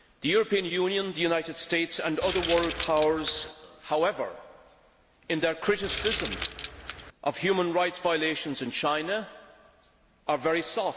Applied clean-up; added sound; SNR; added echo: none; Keys jangling; 1 dB; none.